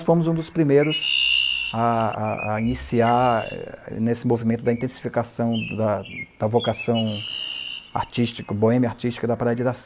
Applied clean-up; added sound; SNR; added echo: none; Chirp, tweet; 9 dB; none.